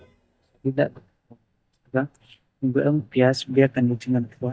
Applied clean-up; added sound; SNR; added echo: neural mask model DeepFilterNet 3.